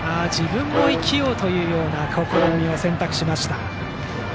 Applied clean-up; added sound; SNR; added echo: none; Bowed string instrument; 6 dB; none.